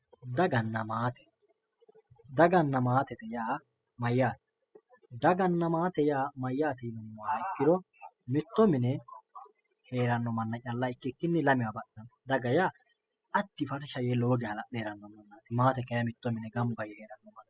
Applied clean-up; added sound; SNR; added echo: classical method spectral subtraction.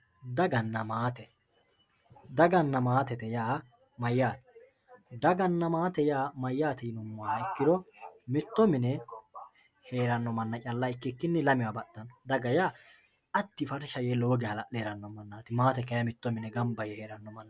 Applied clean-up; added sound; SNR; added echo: none; none; none; none.